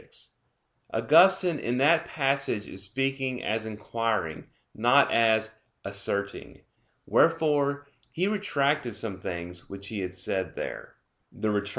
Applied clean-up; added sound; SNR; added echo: none; none; none; none.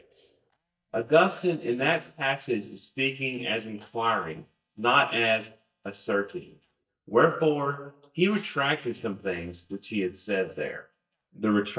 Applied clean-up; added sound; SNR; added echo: neural mask model DeepFilterNet 3.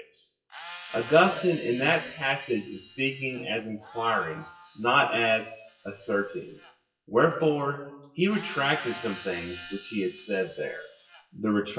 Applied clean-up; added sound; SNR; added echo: classical method WPE with log-MMSE.